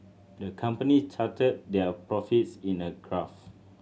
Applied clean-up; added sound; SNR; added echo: none; none; none; none.